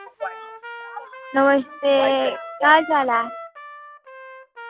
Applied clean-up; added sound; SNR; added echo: none; Trumpet; 16 dB; none.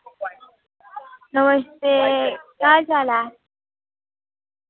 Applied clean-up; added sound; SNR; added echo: none; none; none; none.